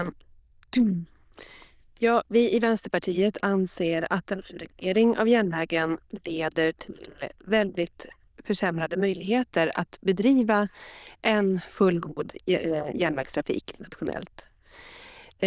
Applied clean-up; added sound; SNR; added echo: neural diffusion model UNIVERSE++.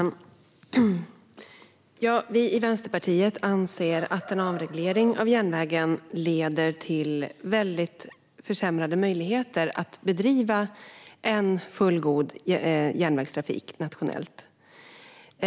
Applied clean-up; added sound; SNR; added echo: none; Chicken, rooster; 18 dB; none.